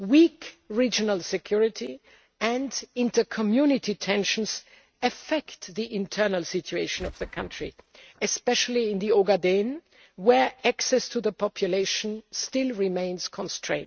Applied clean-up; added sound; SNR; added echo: neural mask model RNNoise.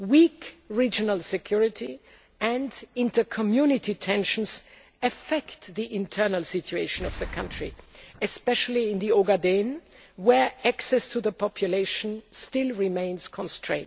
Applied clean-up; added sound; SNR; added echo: none; Boom; 16 dB; none.